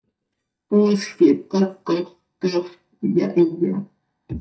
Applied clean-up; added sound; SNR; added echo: neural mask model DeepFilterNet 3.